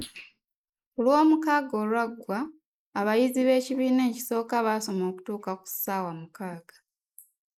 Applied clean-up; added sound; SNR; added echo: neural mask model Resemble Enhance denoiser.